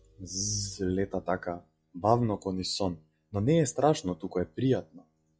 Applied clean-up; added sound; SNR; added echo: classical method log-MMSE.